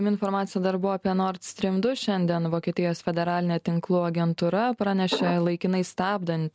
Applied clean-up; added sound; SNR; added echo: none; none; none; none.